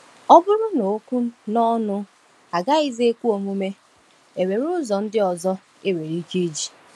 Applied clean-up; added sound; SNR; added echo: none; none; none; none.